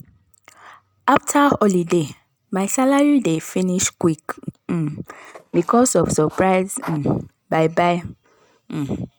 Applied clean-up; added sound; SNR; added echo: neural mask model RNNoise.